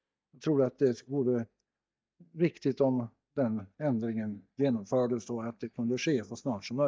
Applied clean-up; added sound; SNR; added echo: neural mask model DeepFilterNet 3.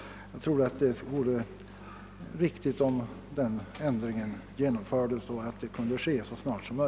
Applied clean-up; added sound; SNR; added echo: none; none; none; none.